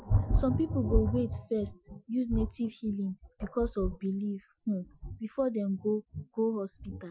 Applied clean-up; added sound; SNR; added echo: classical method Wiener filter.